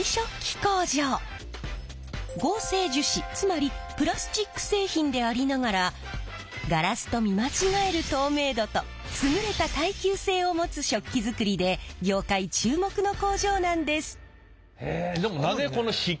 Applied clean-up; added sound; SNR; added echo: none; none; none; none.